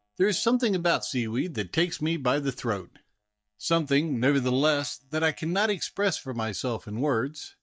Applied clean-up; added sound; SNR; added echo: neural mask model DeepFilterNet 3.